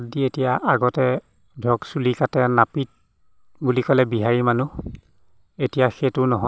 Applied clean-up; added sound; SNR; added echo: none; none; none; none.